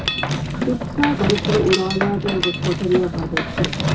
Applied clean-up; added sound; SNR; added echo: none; Mechanisms; 1 dB; reverberation time 0.2 s.